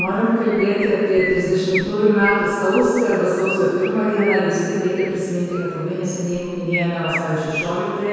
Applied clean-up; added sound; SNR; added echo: none; Chirp, tweet; 13 dB; reverberation time 2.2 s.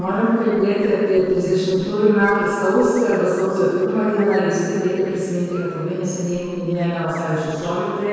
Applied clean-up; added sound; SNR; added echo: neural separator model SepFormer DNS4.